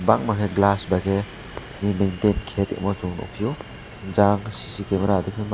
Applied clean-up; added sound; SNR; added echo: none; Subway, metro, underground; 14 dB; none.